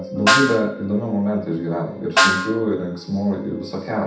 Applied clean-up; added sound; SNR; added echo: none; Snare drum; 1 dB; reverberation time 0.7 s.